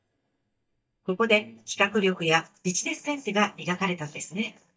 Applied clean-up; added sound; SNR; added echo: neural mask model DeepFilterNet 3.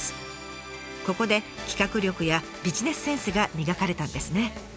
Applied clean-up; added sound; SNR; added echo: none; none; none; none.